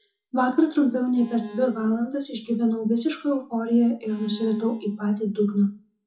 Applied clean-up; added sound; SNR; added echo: classical method WPE with log-MMSE.